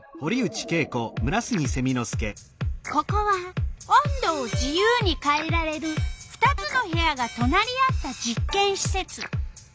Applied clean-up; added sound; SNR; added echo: none; none; none; none.